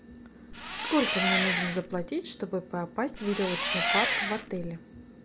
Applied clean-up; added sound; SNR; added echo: none; Engine; -2 dB; none.